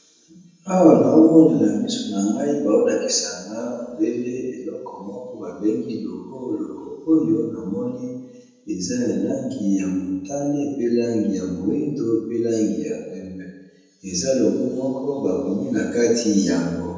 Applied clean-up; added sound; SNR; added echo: none; none; none; reverberation time 1.1 s.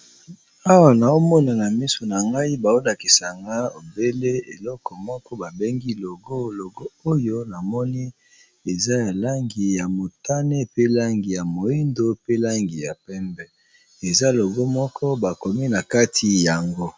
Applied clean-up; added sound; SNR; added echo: none; none; none; none.